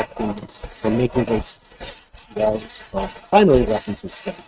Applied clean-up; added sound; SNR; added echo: neural mask model RNNoise.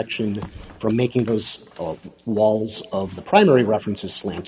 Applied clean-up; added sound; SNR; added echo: none; none; none; none.